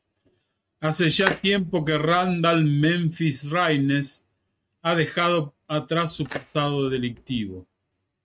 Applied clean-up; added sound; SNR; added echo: neural mask model RNNoise.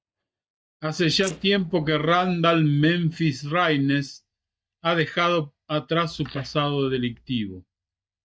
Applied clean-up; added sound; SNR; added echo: neural mask model DeepFilterNet 3.